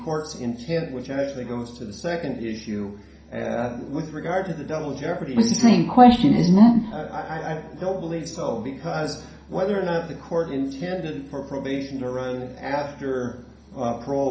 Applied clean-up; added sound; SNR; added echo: none; none; none; reverberation time 0.5 s.